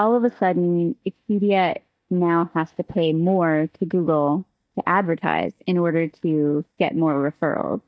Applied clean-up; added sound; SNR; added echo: neural mask model DeepFilterNet 3.